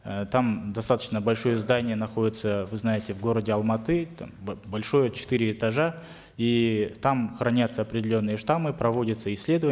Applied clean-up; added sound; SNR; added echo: none; none; none; none.